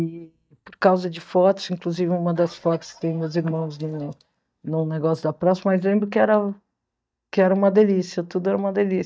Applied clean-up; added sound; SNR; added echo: neural mask model DeepFilterNet 3.